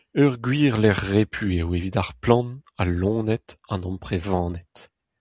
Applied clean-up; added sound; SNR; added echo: none; none; none; none.